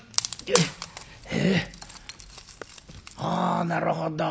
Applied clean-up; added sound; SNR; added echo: none; Wood; 6 dB; none.